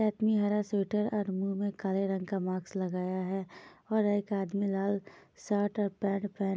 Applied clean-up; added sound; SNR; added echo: none; none; none; none.